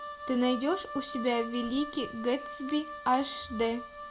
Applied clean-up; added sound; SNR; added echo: none; Wind instrument, woodwind instrument; 10 dB; none.